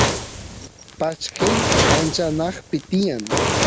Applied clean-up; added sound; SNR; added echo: none; Fire; -3 dB; none.